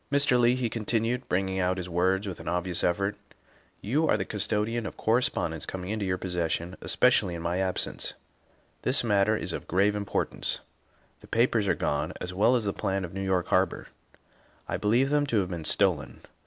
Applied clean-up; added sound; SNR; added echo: none; none; none; none.